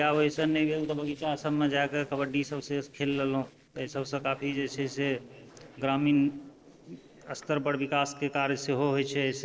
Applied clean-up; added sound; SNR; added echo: neural separator model SepFormer DNS4.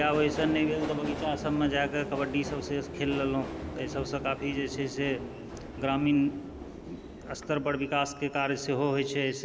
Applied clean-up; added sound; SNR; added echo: none; Subway, metro, underground; 10 dB; none.